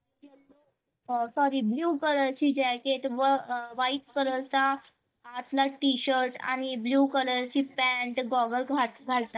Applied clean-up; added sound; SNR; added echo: neural mask model DeepFilterNet 3.